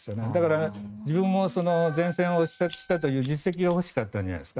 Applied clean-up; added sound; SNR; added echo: neural mask model RNNoise.